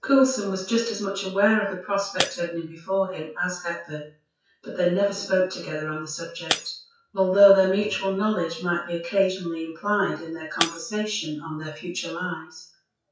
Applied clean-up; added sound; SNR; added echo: classical method WPE with log-MMSE.